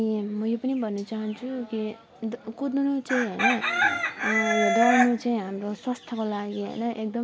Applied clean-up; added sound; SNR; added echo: none; none; none; none.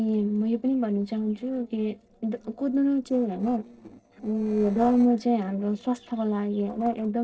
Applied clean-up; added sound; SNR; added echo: neural separator model SepFormer DNS4.